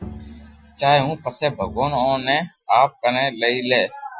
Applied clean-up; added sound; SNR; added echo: classical method Wiener filter.